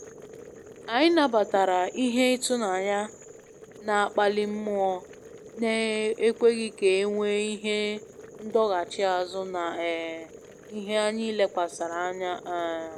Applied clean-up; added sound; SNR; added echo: none; Boiling; 19 dB; none.